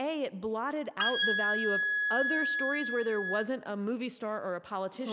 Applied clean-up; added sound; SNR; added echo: none; Wind instrument, woodwind instrument; -2 dB; none.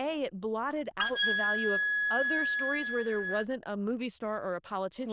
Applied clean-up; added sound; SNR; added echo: neural diffusion model UNIVERSE++.